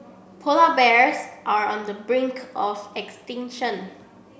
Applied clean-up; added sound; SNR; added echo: none; none; none; none.